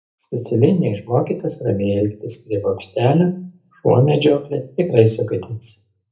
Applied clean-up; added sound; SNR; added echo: none; none; none; reverberation time 0.3 s.